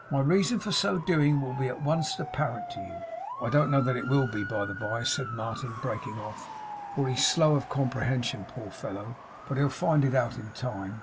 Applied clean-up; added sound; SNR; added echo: none; Motor vehicle (road) / Siren; 12 dB; none.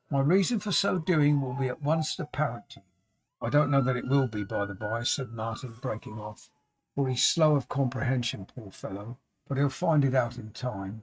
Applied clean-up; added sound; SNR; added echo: neural mask model RNNoise.